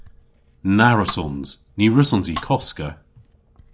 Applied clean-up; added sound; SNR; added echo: none; Domestic sounds, home sounds; 18 dB; none.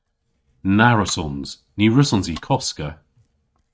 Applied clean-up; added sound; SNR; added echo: neural mask model RNNoise.